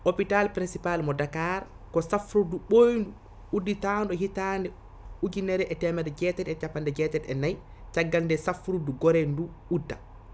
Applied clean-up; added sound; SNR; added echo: none; none; none; none.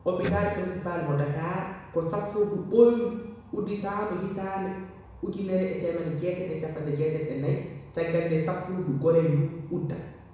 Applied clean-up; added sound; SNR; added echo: none; Electric guitar; 7 dB; reverberation time 1.1 s.